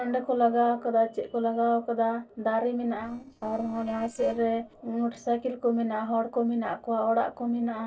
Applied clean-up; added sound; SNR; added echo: neural separator model SepFormer DNS4.